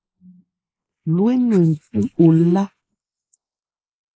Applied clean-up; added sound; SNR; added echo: neural mask model Resemble Enhance denoiser.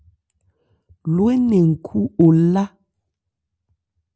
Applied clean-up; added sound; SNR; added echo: none; none; none; none.